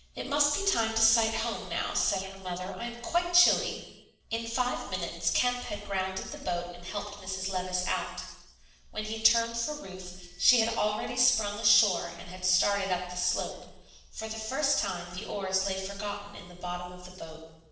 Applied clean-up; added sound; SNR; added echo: neural separator model SepFormer DNS4.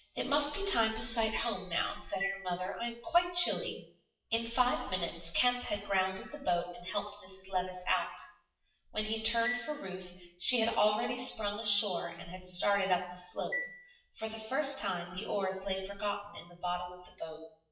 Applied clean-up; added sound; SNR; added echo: classical method WPE with log-MMSE.